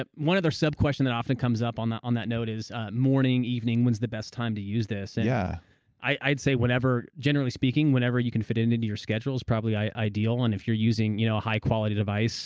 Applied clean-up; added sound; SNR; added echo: none; none; none; none.